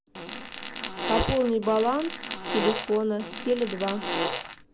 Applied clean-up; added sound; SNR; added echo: none; Fart; 5 dB; none.